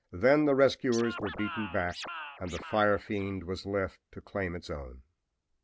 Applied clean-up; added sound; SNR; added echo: none; Scratching (performance technique); 12 dB; none.